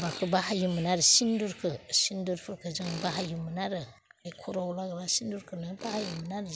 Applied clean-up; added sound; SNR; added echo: none; Tools; 17 dB; none.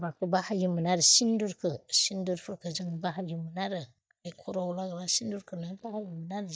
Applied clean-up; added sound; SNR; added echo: neural mask model DeepFilterNet 3.